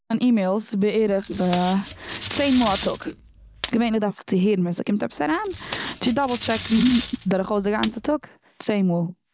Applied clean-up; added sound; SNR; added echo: none; Packing tape, duct tape; 13 dB; none.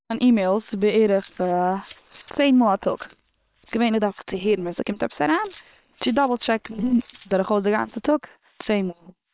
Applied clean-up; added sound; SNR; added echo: neural separator model SepFormer WHAM!.